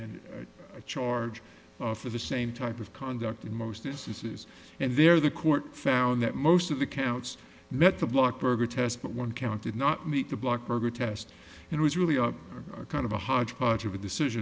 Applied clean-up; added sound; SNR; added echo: none; none; none; none.